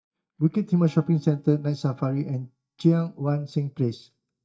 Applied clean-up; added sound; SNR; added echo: neural mask model DeepFilterNet 3.